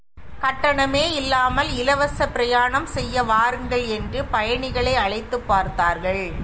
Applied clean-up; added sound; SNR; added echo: none; none; none; none.